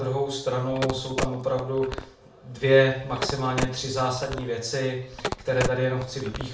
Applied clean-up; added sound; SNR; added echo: none; Telephone; 7 dB; reverberation time 0.5 s.